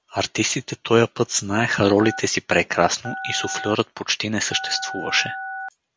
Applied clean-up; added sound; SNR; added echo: none; Telephone; 11 dB; none.